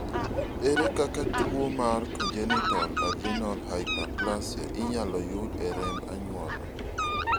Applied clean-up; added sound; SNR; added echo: none; Fowl; -1 dB; none.